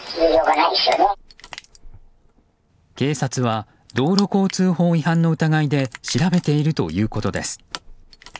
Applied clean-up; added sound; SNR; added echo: none; Crushing; 18 dB; none.